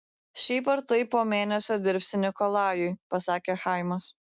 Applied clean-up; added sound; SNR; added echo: none; none; none; none.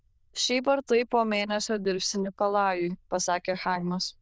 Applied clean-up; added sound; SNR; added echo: neural diffusion model UNIVERSE++.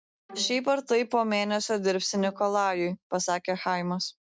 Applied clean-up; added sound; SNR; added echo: none; Bowed string instrument; 19 dB; none.